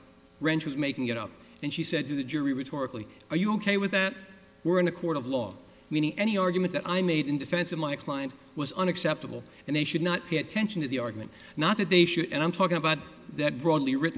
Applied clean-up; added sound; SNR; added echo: none; none; none; none.